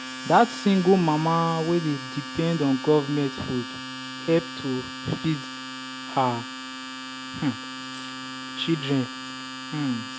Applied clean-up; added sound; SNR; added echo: none; Domestic sounds, home sounds; 10 dB; none.